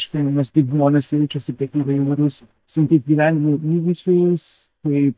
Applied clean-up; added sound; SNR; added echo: neural mask model DeepFilterNet 3.